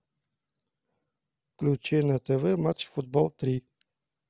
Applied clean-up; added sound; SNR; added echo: none; none; none; none.